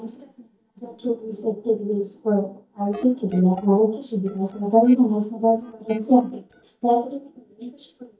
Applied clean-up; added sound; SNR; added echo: neural mask model DeepFilterNet 3.